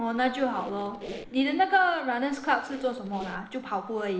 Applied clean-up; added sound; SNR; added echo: neural separator model SepFormer DNS4.